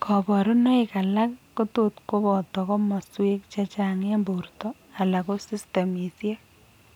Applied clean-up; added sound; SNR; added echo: none; none; none; none.